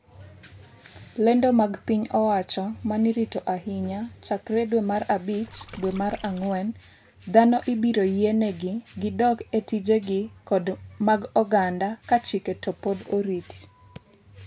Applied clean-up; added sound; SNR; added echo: none; Water / Splash, splatter; 19 dB; none.